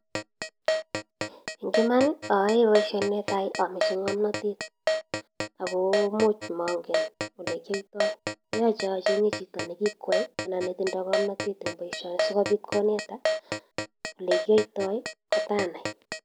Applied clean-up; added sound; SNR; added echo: none; Keyboard (musical); 4 dB; none.